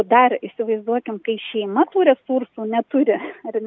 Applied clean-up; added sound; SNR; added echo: none; none; none; none.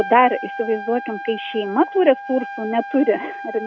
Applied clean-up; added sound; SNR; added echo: none; Trumpet; 12 dB; none.